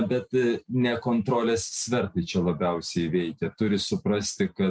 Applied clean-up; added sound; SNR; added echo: none; none; none; none.